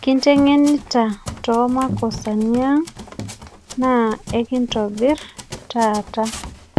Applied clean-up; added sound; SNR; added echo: none; Run; 14 dB; none.